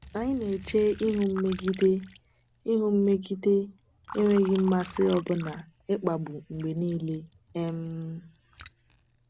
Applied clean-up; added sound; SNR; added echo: none; Liquid; 18 dB; none.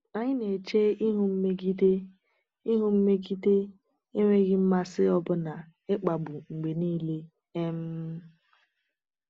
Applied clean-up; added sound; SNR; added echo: none; none; none; none.